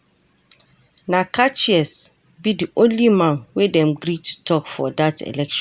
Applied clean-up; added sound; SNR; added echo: none; none; none; none.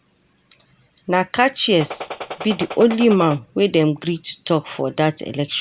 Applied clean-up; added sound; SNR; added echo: none; Gunshot, gunfire; 11 dB; none.